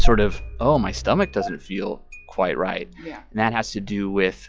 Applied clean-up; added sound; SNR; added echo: classical method log-MMSE.